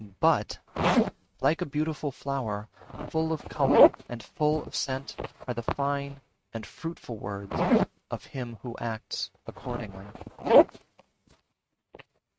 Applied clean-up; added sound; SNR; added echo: neural mask model RNNoise.